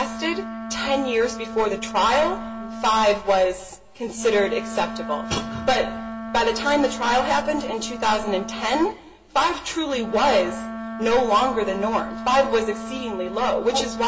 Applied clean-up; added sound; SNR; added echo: none; Wind instrument, woodwind instrument; 10 dB; reverberation time 0.1 s.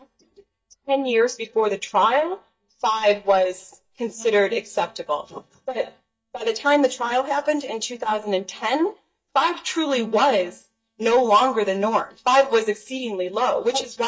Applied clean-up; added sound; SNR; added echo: neural mask model DeepFilterNet 3.